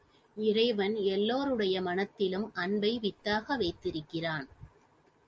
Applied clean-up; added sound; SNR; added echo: none; none; none; none.